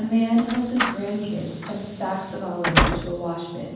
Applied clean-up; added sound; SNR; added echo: none; Slam; 2 dB; reverberation time 1.2 s.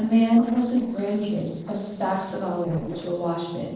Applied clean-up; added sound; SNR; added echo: neural separator model SepFormer DNS4.